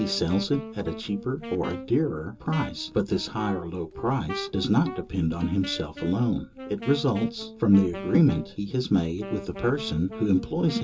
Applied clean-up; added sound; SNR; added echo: none; Wind instrument, woodwind instrument; 13 dB; reverberation time 0.2 s.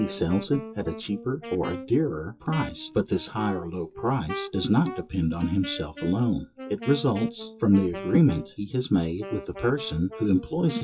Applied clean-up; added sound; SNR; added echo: classical method WPE with log-MMSE.